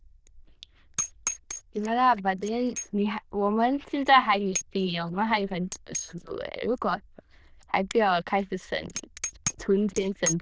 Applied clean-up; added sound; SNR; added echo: neural diffusion model UNIVERSE++.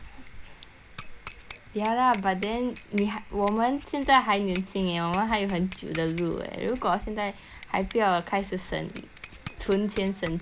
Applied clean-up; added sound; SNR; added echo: none; Bicycle bell; 11 dB; none.